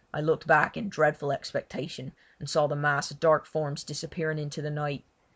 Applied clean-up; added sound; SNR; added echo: none; none; none; none.